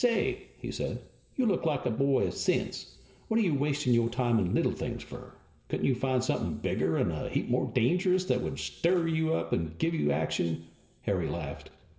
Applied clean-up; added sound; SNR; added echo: none; none; none; reverberation time 2.1 s.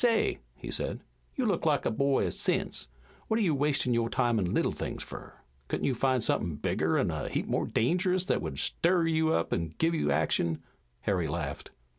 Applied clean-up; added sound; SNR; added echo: none; none; none; none.